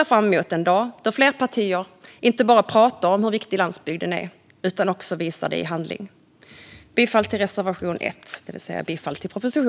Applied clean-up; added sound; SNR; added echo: none; none; none; none.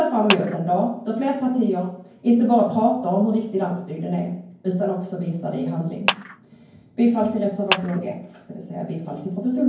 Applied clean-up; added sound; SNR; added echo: none; Clapping; 7 dB; reverberation time 0.9 s.